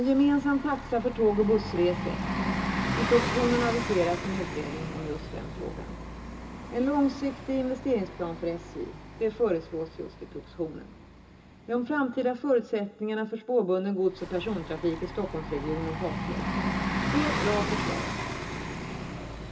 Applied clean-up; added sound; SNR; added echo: none; Bus; 5 dB; reverberation time 0.2 s.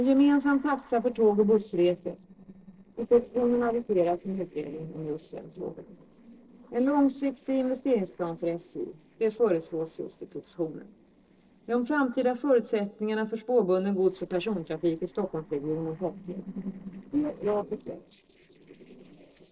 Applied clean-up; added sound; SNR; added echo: neural separator model SepFormer DNS4.